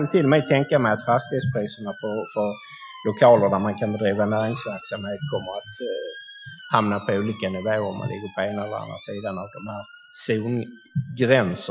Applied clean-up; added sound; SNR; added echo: classical method Wiener filter.